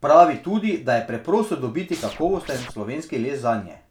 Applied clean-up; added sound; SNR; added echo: none; Scratching (performance technique); 16 dB; none.